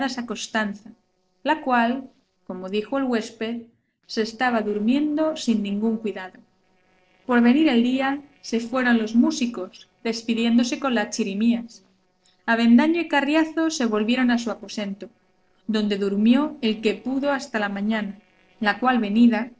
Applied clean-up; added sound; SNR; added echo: neural separator model SepFormer DNS4.